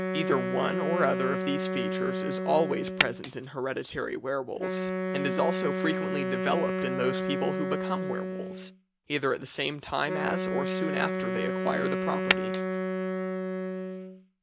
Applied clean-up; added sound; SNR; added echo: none; Glass + Wind instrument, woodwind instrument; -1 dB; none.